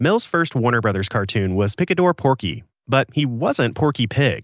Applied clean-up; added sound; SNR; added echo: none; none; none; none.